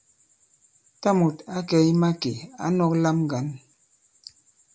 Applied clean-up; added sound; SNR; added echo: none; none; none; none.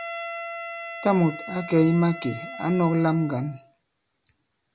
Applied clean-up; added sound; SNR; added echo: none; Wind instrument, woodwind instrument; 12 dB; none.